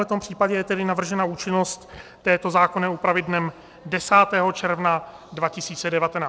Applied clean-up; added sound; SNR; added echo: none; none; none; none.